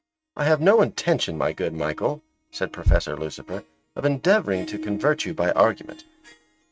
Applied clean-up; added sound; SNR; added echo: neural mask model RNNoise.